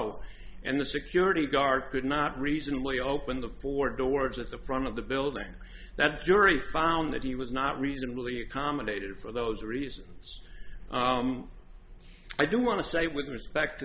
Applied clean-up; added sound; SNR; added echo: none; Hammer; 20 dB; none.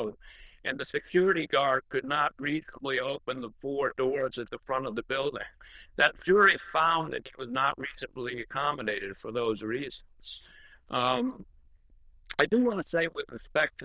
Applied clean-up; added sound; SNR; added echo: neural diffusion model UNIVERSE++.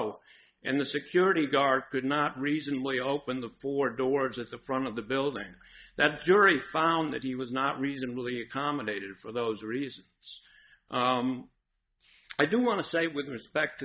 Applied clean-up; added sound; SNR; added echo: neural mask model DeepFilterNet 3.